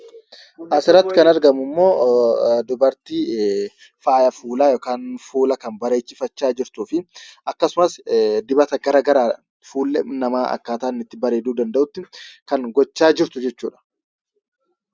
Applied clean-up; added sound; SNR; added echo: none; none; none; none.